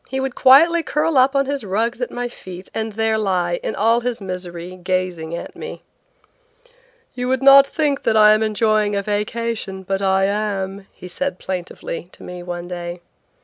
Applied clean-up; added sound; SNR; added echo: none; none; none; none.